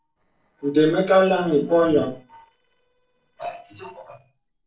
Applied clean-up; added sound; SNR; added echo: neural separator model SepFormer DNS4.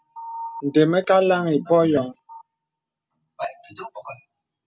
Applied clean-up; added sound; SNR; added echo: none; none; none; none.